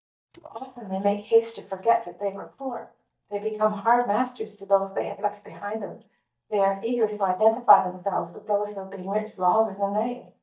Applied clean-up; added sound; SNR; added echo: neural mask model DeepFilterNet 3.